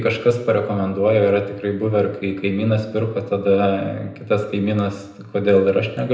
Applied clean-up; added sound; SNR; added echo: none; none; none; reverberation time 0.8 s.